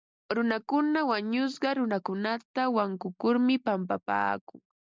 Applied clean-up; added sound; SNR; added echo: none; none; none; none.